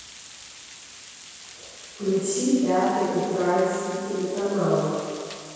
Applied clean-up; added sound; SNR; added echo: none; Water; 17 dB; reverberation time 2.0 s.